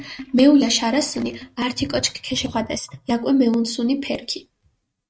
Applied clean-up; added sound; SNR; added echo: neural mask model RNNoise.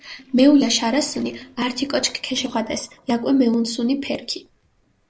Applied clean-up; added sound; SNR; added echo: neural separator model SepFormer DNS4.